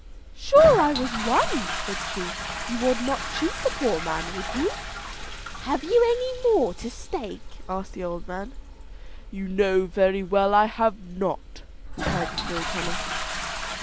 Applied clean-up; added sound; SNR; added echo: none; Toilet flush; 7 dB; none.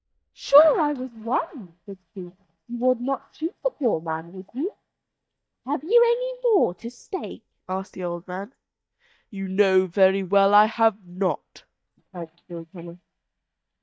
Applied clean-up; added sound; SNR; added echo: neural mask model DeepFilterNet 3.